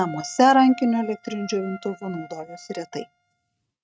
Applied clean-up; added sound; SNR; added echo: neural mask model RNNoise.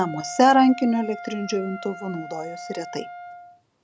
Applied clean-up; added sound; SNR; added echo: none; Wind instrument, woodwind instrument; 14 dB; none.